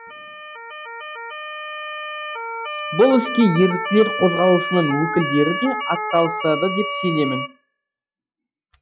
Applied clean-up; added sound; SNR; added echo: classical method log-MMSE.